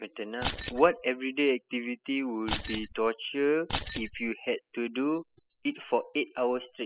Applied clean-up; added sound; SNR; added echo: classical method spectral subtraction.